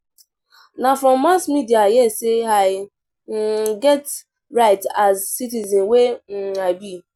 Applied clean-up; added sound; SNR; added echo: none; none; none; none.